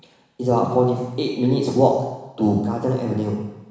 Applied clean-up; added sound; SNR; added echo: none; none; none; reverberation time 1.0 s.